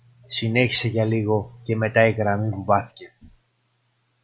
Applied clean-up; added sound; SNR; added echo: none; none; none; none.